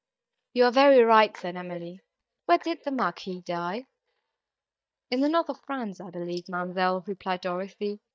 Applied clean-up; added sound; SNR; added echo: neural mask model DeepFilterNet 3.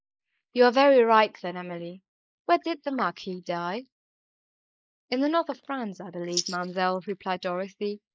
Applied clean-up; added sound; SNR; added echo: neural mask model Resemble Enhance denoiser.